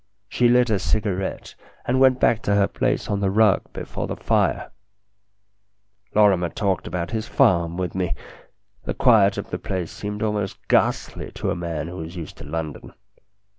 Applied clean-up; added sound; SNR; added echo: none; none; none; none.